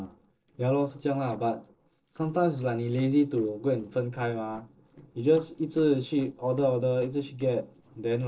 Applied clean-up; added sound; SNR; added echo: neural separator model SepFormer DNS4.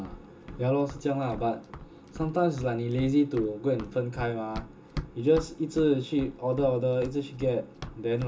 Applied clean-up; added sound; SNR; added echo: none; Run; 15 dB; reverberation time 0.2 s.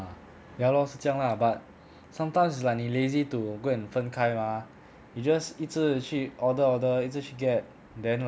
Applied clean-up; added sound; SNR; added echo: none; none; none; none.